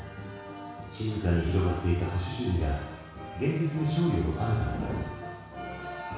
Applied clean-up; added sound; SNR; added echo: none; Fire; 10 dB; reverberation time 1.1 s.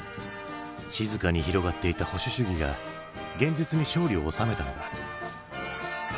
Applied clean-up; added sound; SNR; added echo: none; none; none; none.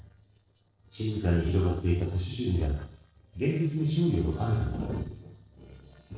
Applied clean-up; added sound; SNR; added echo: neural separator model SepFormer DNS4.